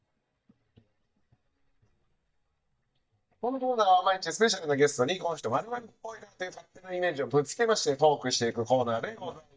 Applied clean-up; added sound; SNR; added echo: neural mask model DeepFilterNet 3.